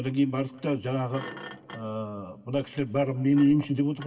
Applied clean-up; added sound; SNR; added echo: none; Thump, thud; 20 dB; reverberation time 2.2 s.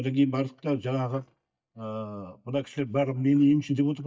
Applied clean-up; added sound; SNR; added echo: neural mask model DeepFilterNet 3.